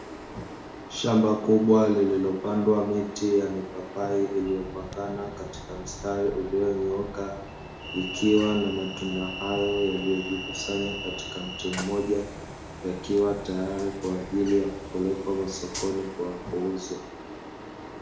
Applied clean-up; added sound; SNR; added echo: none; Train; 11 dB; reverberation time 0.6 s.